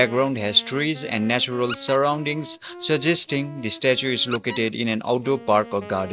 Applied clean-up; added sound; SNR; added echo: none; Squeak + Wind instrument, woodwind instrument; 17 dB; none.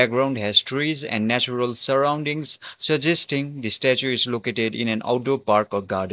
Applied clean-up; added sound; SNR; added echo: none; none; none; none.